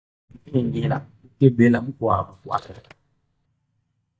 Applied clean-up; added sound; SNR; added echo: neural mask model DeepFilterNet 3.